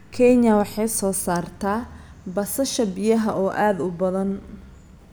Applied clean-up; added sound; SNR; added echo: none; none; none; none.